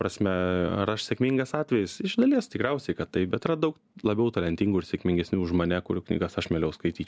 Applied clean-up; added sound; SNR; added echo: none; none; none; none.